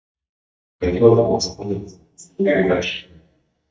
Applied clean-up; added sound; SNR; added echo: neural mask model DeepFilterNet 3.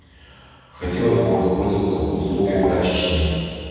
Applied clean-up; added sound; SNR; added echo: none; Ringtone / Chime; 6 dB; reverberation time 2.1 s.